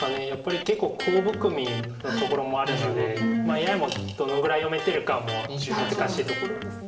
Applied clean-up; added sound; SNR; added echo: none; Electric guitar; 10 dB; reverberation time 0.8 s.